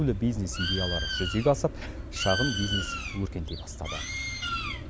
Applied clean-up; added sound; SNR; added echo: none; Bird; 3 dB; none.